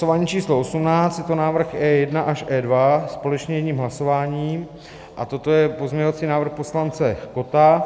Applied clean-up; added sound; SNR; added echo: none; none; none; none.